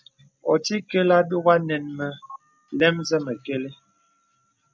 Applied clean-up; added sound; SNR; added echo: none; none; none; none.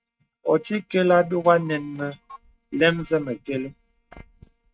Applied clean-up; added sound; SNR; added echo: neural mask model RNNoise.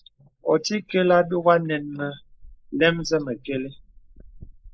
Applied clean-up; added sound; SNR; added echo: neural mask model Resemble Enhance denoiser.